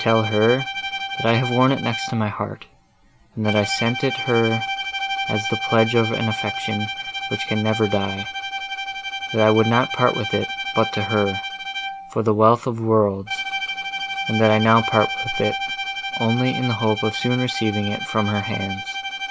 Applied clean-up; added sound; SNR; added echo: none; Bowed string instrument; 6 dB; none.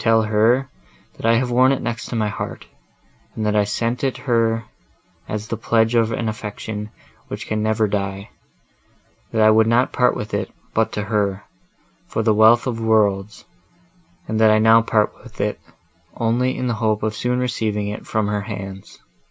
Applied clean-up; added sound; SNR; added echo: none; none; none; none.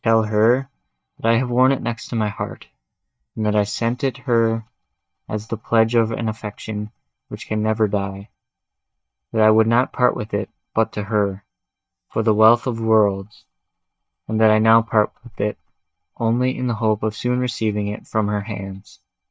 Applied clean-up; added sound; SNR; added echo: neural mask model DeepFilterNet 3.